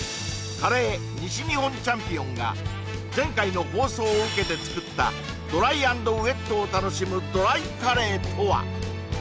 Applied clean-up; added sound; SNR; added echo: none; none; none; none.